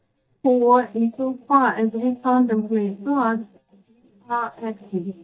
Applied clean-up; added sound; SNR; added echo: neural mask model DeepFilterNet 3.